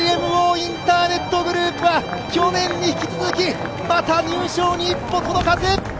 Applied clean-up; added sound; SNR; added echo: none; Guitar; 18 dB; none.